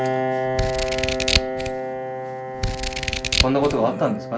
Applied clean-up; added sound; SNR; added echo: none; Scissors + Piano; -4 dB; none.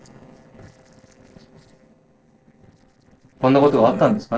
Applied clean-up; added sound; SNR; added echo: neural separator model SepFormer DNS4.